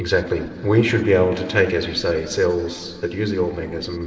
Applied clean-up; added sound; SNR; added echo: none; none; none; reverberation time 2.3 s.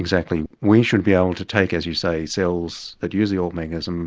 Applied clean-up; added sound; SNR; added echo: none; none; none; none.